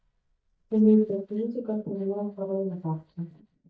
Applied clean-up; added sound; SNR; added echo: neural mask model DeepFilterNet 3.